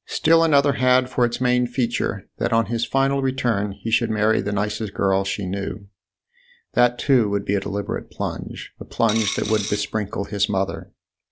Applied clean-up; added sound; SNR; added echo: none; Coin (dropping); 8 dB; none.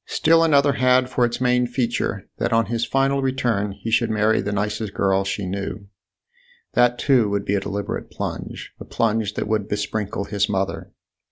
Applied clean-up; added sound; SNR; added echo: none; none; none; none.